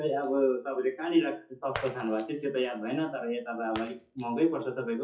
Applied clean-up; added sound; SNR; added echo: classical method WPE with log-MMSE.